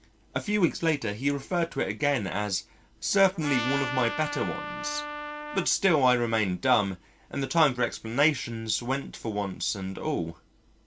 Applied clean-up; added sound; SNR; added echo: none; Trumpet; 7 dB; none.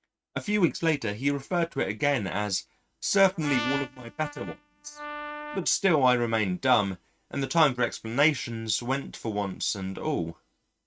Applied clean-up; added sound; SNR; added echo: neural mask model RNNoise.